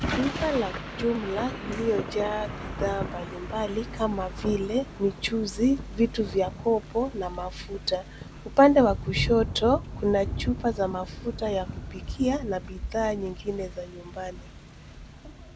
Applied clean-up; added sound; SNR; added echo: none; Thunder / Rain; 9 dB; none.